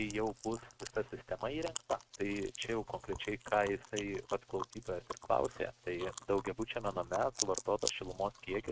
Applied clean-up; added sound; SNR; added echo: neural mask model RNNoise.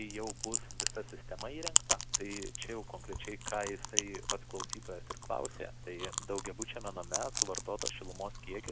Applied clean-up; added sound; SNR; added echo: none; Chewing, mastication; -4 dB; none.